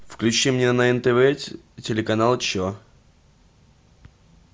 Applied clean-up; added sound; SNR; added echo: none; none; none; none.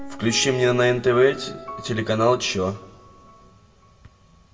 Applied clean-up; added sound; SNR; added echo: none; Piano; 18 dB; reverberation time 0.8 s.